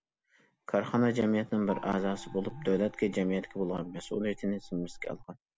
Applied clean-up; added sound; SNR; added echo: none; Gong; 16 dB; none.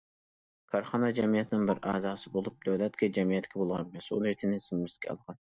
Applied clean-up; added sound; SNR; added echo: neural mask model DeepFilterNet 3.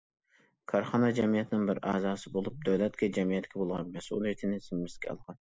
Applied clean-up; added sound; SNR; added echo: neural mask model Resemble Enhance denoiser.